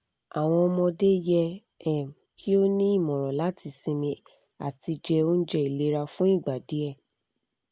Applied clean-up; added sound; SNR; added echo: none; none; none; none.